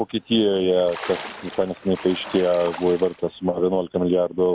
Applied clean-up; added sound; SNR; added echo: none; Splash, splatter; 16 dB; none.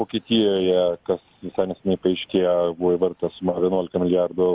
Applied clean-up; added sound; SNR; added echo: none; none; none; none.